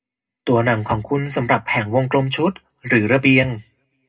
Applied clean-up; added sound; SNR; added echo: none; none; none; reverberation time 0.2 s.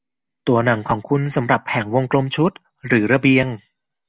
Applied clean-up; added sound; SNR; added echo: none; none; none; none.